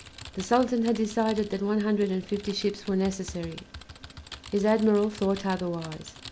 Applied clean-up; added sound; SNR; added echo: none; Typing; 18 dB; none.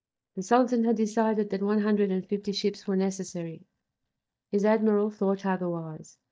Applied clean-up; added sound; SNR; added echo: neural mask model DeepFilterNet 3.